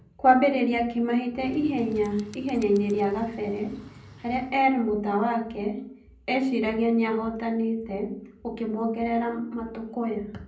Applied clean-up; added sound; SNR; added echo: none; Bird; 19 dB; reverberation time 0.6 s.